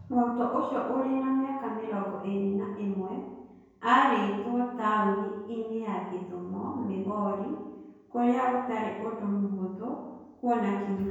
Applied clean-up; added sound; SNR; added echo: none; none; none; reverberation time 1.0 s.